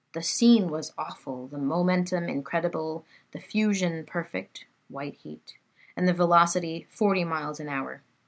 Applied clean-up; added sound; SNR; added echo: none; none; none; none.